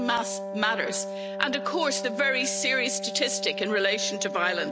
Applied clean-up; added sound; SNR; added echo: none; Wind instrument, woodwind instrument; 6 dB; none.